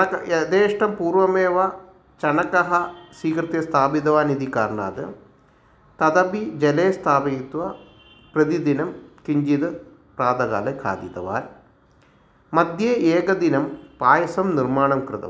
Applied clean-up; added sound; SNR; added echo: none; none; none; none.